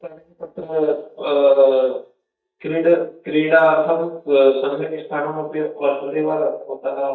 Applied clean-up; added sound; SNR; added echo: neural mask model DeepFilterNet 3.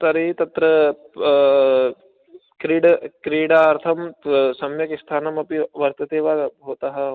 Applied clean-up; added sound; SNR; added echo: none; none; none; none.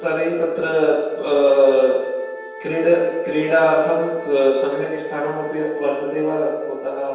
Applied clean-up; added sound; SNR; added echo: none; Wind instrument, woodwind instrument; 18 dB; reverberation time 1.2 s.